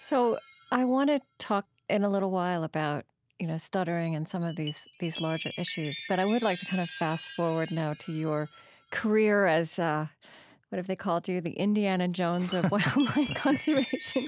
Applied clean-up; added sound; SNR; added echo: none; Chime; 13 dB; none.